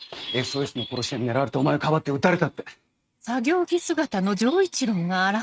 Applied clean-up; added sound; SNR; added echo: neural mask model RNNoise.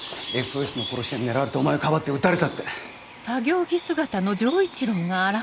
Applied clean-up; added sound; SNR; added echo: none; Bird; 14 dB; none.